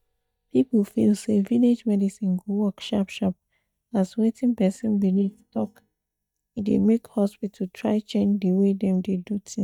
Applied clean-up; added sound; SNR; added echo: neural mask model DeepFilterNet 3.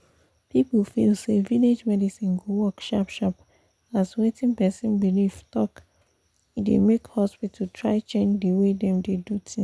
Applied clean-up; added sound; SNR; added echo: none; none; none; none.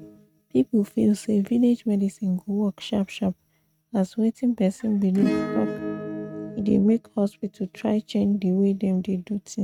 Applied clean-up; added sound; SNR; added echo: neural mask model RNNoise.